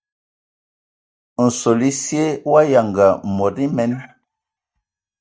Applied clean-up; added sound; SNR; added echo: neural mask model DeepFilterNet 3.